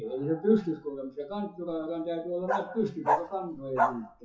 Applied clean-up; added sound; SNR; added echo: classical method WPE with log-MMSE.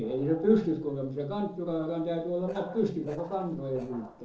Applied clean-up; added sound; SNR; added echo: neural separator model SepFormer DNS4.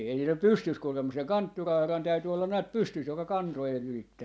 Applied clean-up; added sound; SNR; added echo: none; none; none; none.